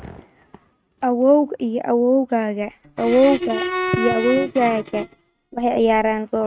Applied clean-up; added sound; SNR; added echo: neural mask model RNNoise.